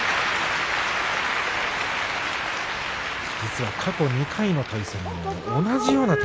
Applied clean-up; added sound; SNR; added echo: none; none; none; none.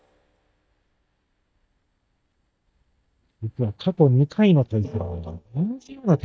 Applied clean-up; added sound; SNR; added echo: neural mask model DeepFilterNet 3.